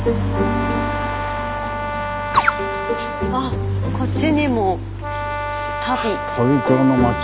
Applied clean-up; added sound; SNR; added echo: none; Brass instrument; 6 dB; none.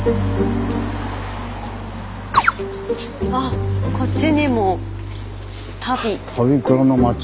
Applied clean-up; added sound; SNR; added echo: none; none; none; none.